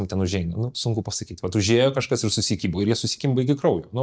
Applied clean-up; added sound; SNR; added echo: neural mask model DeepFilterNet 3.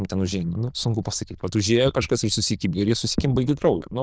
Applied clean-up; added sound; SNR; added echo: neural diffusion model UNIVERSE++.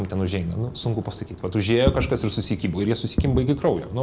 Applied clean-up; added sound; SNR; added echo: none; Fireworks; 8 dB; none.